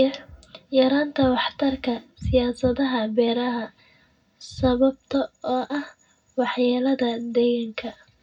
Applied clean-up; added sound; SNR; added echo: none; none; none; reverberation time 0.3 s.